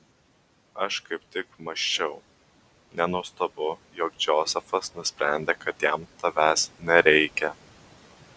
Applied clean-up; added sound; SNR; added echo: none; none; none; none.